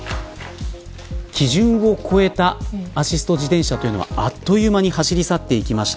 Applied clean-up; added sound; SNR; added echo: none; none; none; none.